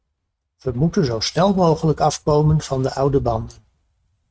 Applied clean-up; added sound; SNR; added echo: neural mask model RNNoise.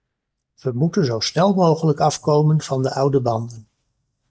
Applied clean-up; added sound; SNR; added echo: neural mask model DeepFilterNet 3.